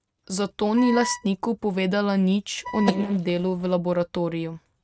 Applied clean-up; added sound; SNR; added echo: neural mask model RNNoise.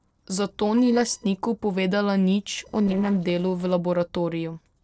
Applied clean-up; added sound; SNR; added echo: neural separator model SepFormer DNS4.